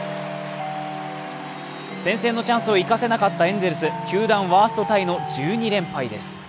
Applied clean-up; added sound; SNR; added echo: none; none; none; none.